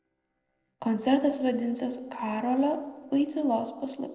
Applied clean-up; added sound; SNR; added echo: neural separator model SepFormer DNS4.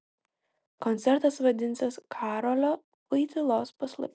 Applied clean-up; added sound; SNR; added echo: none; none; none; none.